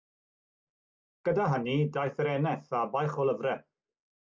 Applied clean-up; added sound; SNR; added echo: none; none; none; none.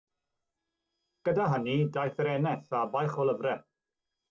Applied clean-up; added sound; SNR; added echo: neural separator model SepFormer DNS4.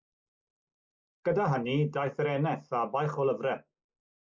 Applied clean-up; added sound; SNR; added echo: neural mask model Resemble Enhance denoiser.